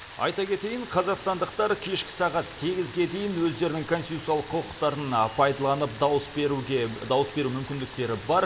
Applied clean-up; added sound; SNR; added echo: none; Rain; 17 dB; none.